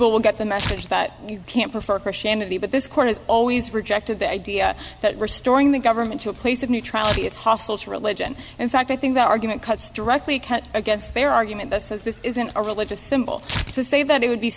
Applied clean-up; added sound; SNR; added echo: none; Tearing; 15 dB; none.